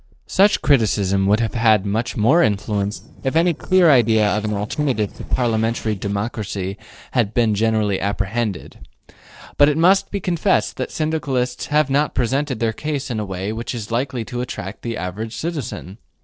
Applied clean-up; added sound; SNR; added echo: neural separator model SepFormer DNS4.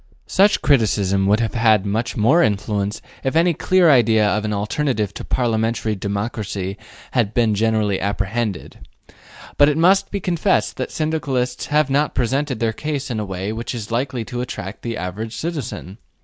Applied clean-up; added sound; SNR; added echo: none; none; none; none.